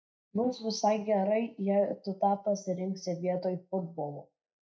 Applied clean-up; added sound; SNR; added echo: neural mask model DeepFilterNet 3.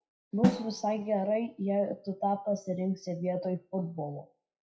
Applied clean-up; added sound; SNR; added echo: classical method WPE with log-MMSE.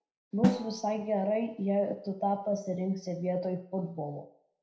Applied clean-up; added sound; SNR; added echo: none; Snare drum; 5 dB; reverberation time 0.5 s.